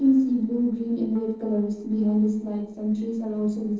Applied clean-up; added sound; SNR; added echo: neural separator model SepFormer DNS4.